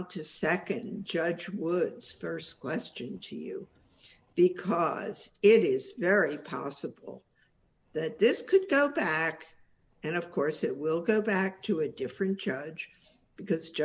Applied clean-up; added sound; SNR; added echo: none; none; none; none.